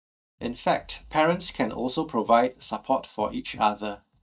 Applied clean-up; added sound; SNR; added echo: neural mask model DeepFilterNet 3.